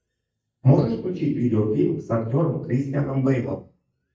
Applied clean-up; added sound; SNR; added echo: neural mask model DeepFilterNet 3.